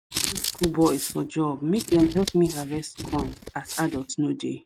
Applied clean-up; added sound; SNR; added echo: neural mask model RNNoise.